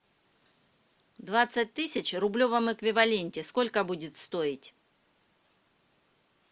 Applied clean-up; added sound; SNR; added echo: none; none; none; none.